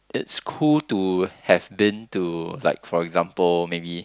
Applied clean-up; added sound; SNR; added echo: none; none; none; none.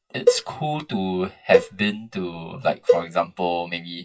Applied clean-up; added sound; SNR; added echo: classical method WPE with log-MMSE.